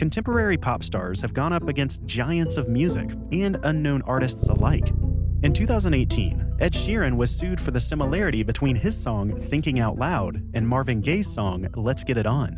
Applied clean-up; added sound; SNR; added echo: none; Bass guitar; 4 dB; none.